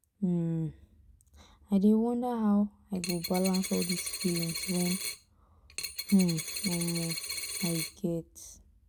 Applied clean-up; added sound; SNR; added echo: none; Coin (dropping); 5 dB; none.